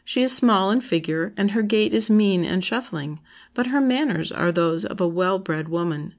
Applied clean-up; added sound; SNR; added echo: none; none; none; none.